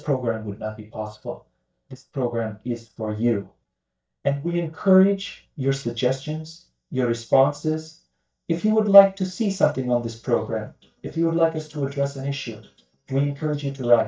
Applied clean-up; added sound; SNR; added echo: neural mask model DeepFilterNet 3.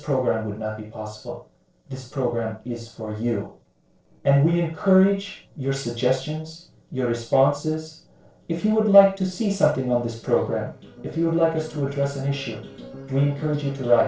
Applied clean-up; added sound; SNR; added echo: neural separator model SepFormer DNS4.